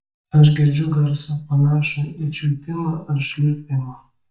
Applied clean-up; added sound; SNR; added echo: neural mask model DeepFilterNet 3.